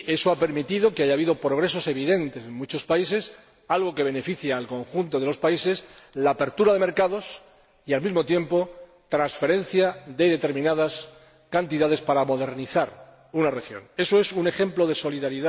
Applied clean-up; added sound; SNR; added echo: none; none; none; none.